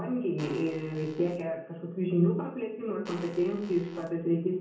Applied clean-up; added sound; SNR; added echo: none; Fart; 18 dB; reverberation time 0.7 s.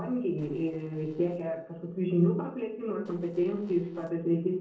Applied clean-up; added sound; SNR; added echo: neural separator model SepFormer DNS4.